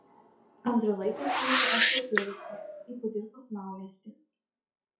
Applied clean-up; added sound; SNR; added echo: classical method WPE with log-MMSE.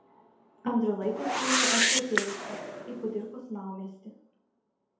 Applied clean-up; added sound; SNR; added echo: none; Whoosh, swoosh, swish; -4 dB; reverberation time 2.0 s.